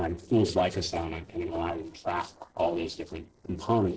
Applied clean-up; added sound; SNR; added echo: neural separator model SepFormer DNS4.